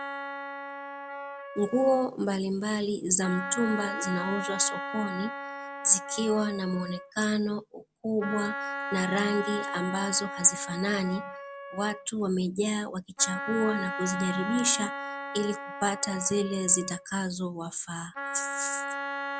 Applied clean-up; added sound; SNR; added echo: none; Wind instrument, woodwind instrument; 8 dB; none.